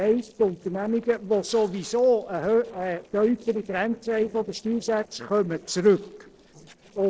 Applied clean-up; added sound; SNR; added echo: neural separator model SepFormer DNS4.